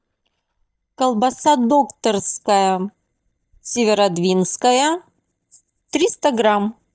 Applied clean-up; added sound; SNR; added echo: neural mask model DeepFilterNet 3.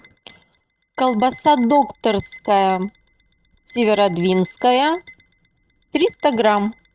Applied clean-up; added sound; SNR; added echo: neural mask model RNNoise.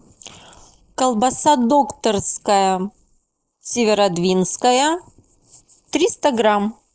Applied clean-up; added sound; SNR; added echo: neural mask model Resemble Enhance denoiser.